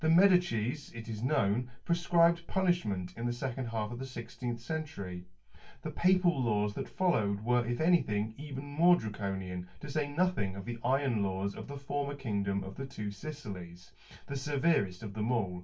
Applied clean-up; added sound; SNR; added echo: none; none; none; reverberation time 0.2 s.